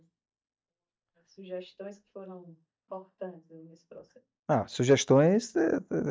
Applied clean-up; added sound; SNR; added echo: neural mask model DeepFilterNet 3.